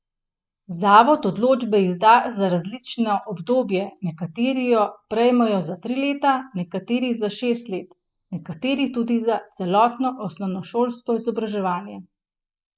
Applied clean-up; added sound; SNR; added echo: neural mask model Resemble Enhance denoiser.